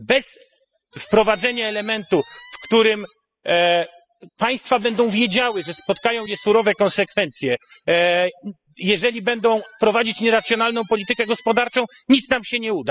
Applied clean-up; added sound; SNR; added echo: classical method spectral subtraction.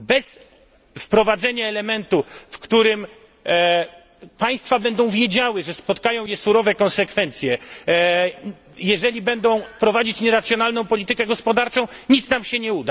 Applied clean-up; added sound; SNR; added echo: none; none; none; none.